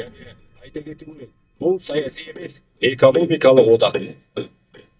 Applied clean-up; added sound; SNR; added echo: neural mask model DeepFilterNet 3.